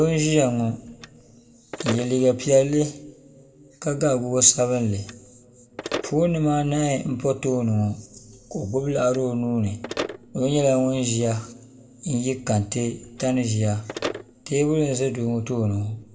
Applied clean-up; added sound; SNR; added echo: none; Telephone; 16 dB; reverberation time 1.2 s.